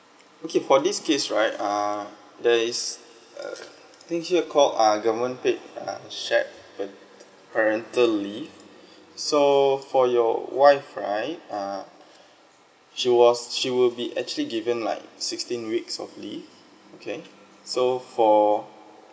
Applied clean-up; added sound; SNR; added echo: none; none; none; none.